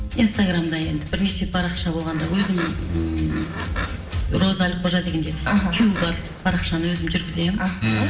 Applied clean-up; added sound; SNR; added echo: none; Livestock, farm animals, working animals; 11 dB; reverberation time 1.0 s.